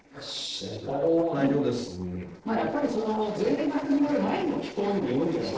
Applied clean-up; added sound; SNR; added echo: neural separator model SepFormer DNS4.